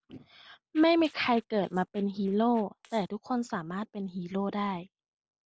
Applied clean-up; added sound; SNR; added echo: neural separator model SepFormer DNS4.